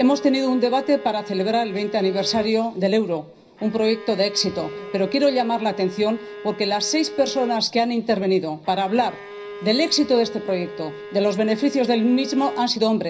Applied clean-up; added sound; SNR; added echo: none; Bowed string instrument; 14 dB; reverberation time 0.4 s.